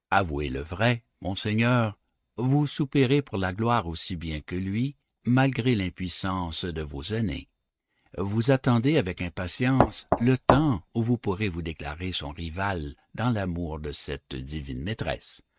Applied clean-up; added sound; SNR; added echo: neural mask model RNNoise.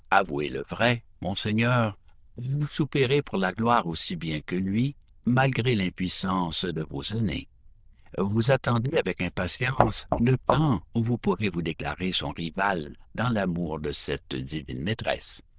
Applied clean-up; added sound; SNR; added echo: neural diffusion model UNIVERSE++.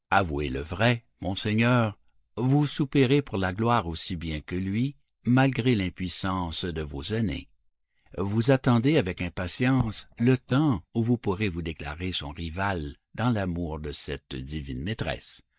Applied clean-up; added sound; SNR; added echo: neural mask model DeepFilterNet 3.